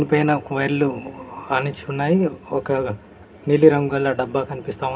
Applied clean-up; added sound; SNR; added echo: none; none; none; reverberation time 0.3 s.